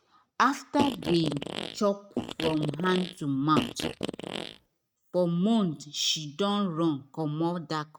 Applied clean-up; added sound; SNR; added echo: neural mask model RNNoise.